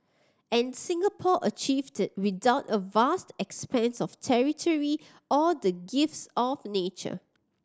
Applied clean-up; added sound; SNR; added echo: none; none; none; none.